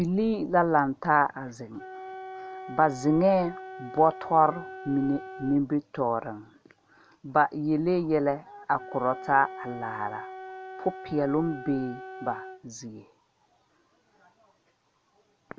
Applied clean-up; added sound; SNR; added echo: none; Wind instrument, woodwind instrument; 16 dB; none.